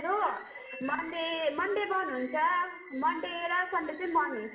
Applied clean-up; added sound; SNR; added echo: none; Bird; 18 dB; reverberation time 0.7 s.